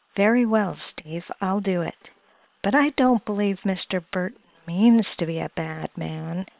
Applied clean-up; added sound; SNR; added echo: neural separator model SepFormer WHAM!.